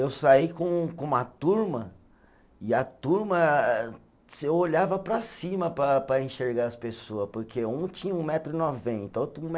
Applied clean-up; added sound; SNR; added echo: none; none; none; none.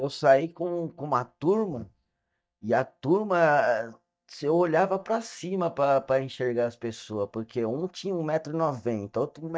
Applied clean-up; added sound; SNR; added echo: neural mask model DeepFilterNet 3.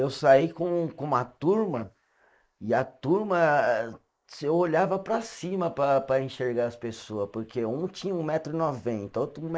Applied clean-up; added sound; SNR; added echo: neural mask model Resemble Enhance denoiser.